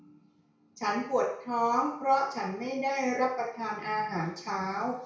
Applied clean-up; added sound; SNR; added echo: none; none; none; reverberation time 0.5 s.